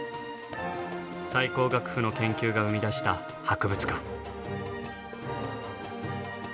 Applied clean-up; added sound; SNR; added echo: none; none; none; none.